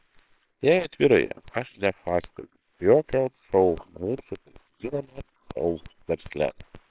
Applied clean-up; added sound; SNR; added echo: neural separator model SepFormer WHAMR!.